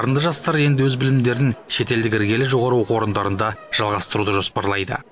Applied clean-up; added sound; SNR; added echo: none; none; none; none.